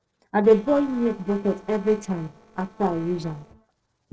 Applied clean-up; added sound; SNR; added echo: neural separator model SepFormer DNS4.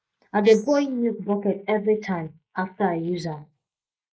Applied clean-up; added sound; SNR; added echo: neural mask model Resemble Enhance denoiser.